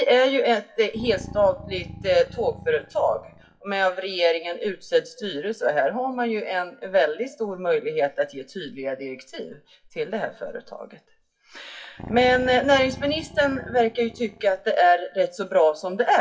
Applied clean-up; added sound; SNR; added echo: classical method WPE with log-MMSE.